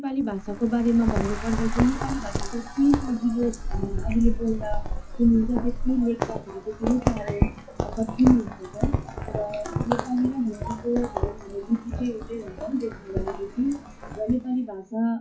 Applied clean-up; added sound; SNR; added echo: classical method WPE with log-MMSE.